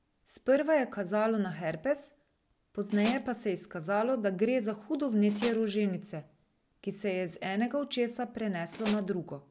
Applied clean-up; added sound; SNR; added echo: none; Tools; 10 dB; none.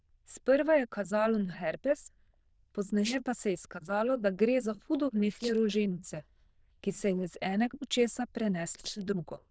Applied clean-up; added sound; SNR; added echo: neural diffusion model UNIVERSE++.